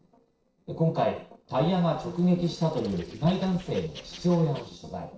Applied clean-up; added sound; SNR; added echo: neural separator model SepFormer DNS4.